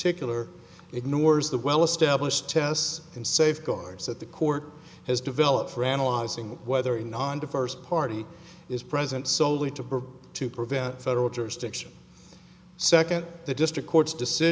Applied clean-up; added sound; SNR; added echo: none; none; none; none.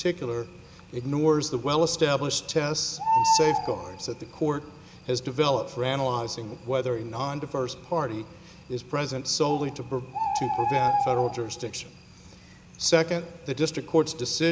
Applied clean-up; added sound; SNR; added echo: none; Bird; 5 dB; none.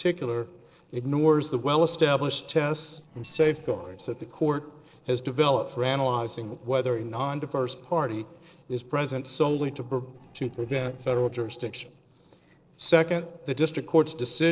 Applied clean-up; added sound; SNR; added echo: neural separator model SepFormer DNS4.